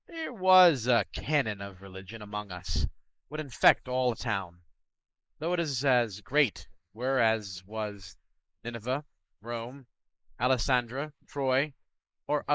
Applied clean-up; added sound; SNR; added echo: neural mask model Resemble Enhance denoiser.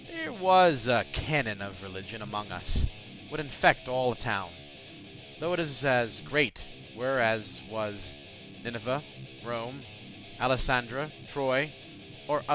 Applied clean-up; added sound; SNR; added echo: none; Guitar; 14 dB; none.